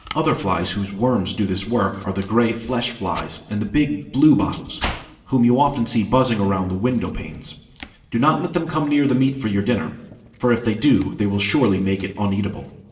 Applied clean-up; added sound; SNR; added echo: none; Domestic sounds, home sounds; 19 dB; reverberation time 0.8 s.